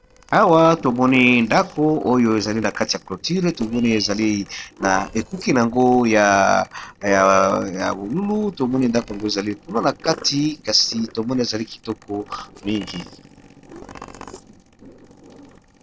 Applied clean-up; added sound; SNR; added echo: neural separator model SepFormer DNS4.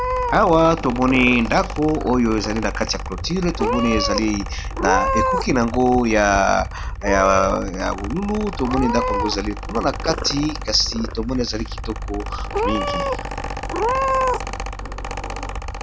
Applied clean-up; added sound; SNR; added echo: none; Meow / Purr + Mechanical fan; 3 dB; none.